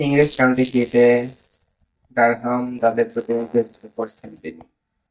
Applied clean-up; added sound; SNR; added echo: neural mask model DeepFilterNet 3.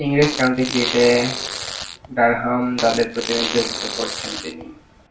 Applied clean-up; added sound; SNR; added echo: none; Fart; 7 dB; reverberation time 0.4 s.